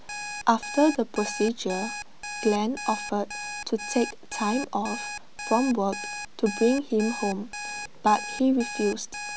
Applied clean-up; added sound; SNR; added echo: none; Alarm; 9 dB; none.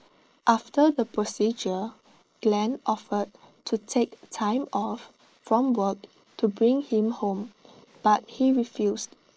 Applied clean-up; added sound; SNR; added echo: neural mask model Resemble Enhance denoiser.